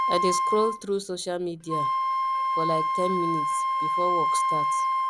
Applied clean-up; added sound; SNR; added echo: none; Wind instrument, woodwind instrument; -4 dB; none.